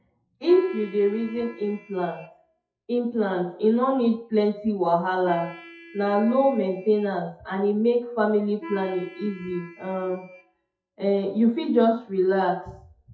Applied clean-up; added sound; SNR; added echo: classical method WPE with log-MMSE.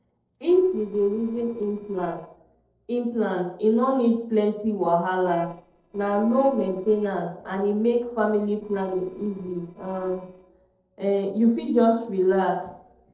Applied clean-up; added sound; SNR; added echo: neural separator model SepFormer DNS4.